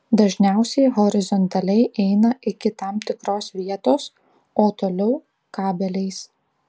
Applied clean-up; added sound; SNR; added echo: none; none; none; none.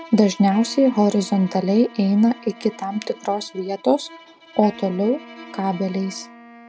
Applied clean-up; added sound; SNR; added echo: none; Bowed string instrument + Wind instrument, woodwind instrument; 20 dB; none.